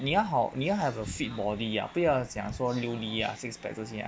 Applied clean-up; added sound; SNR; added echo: none; none; none; none.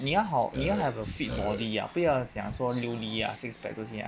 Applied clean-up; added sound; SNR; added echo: none; Burping, eructation; 5 dB; none.